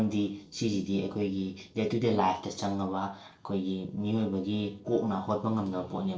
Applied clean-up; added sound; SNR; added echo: neural separator model SepFormer DNS4.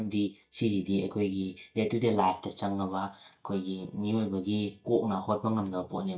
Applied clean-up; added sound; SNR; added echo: neural mask model DeepFilterNet 3.